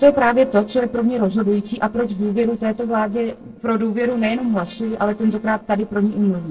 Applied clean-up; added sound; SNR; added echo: neural separator model SepFormer DNS4.